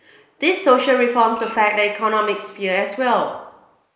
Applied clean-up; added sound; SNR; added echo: neural mask model Resemble Enhance denoiser.